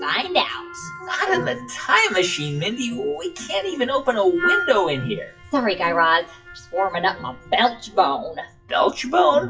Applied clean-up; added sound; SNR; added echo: classical method WPE with log-MMSE.